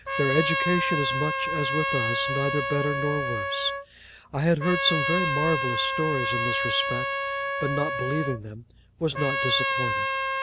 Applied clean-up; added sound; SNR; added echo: none; Trumpet; 0 dB; none.